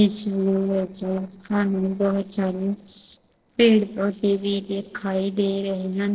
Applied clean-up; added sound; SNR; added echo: neural separator model SepFormer DNS4.